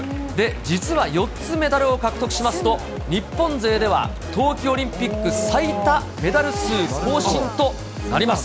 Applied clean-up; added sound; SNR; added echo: none; Zipper (clothing); 17 dB; none.